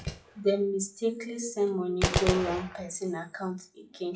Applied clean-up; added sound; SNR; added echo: classical method WPE with log-MMSE.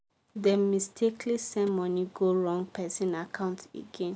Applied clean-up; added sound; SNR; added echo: none; none; none; none.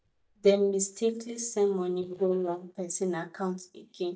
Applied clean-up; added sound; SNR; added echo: neural mask model DeepFilterNet 3.